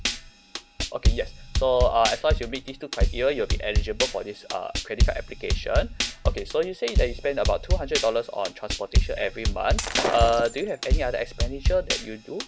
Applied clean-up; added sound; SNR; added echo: none; Shatter + Drum kit; -1 dB; none.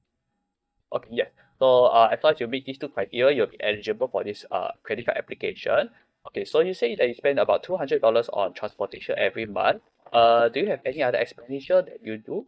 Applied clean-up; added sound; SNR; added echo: neural mask model DeepFilterNet 3.